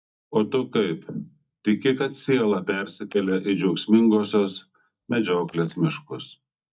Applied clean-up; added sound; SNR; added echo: neural mask model DeepFilterNet 3.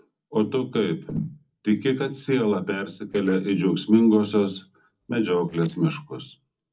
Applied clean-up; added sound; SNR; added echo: neural separator model SepFormer DNS4.